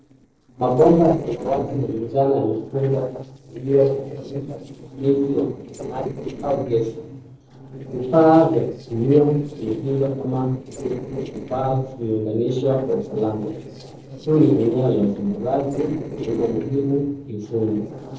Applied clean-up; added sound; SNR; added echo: neural separator model SepFormer DNS4.